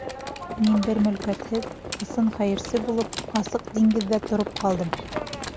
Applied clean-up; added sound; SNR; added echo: none; Livestock, farm animals, working animals + Typing; 9 dB; none.